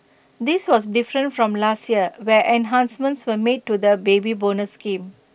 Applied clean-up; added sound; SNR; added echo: none; none; none; none.